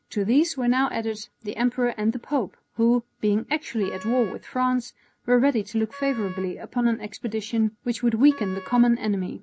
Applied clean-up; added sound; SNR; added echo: none; Wind instrument, woodwind instrument; 19 dB; none.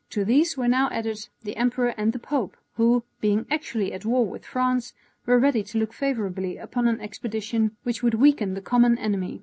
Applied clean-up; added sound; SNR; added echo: none; none; none; none.